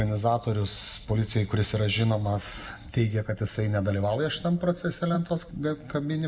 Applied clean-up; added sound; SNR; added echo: none; none; none; reverberation time 0.6 s.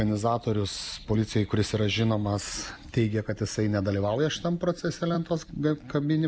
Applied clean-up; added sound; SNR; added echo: none; none; none; none.